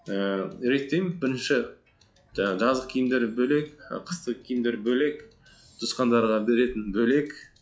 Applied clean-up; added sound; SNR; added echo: classical method log-MMSE.